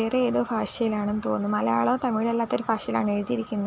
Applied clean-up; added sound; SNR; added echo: none; none; none; none.